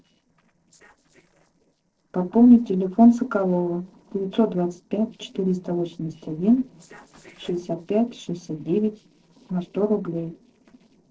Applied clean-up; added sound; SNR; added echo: neural separator model SepFormer DNS4.